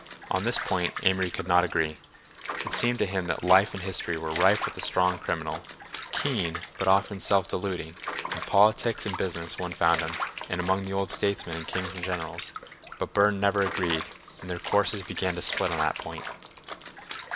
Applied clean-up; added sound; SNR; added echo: none; Bathtub (filling or washing) / Water; 9 dB; none.